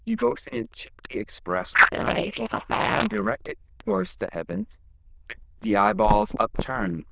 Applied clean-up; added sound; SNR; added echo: neural diffusion model UNIVERSE++.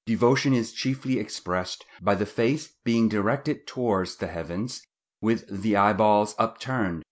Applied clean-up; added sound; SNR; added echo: none; none; none; none.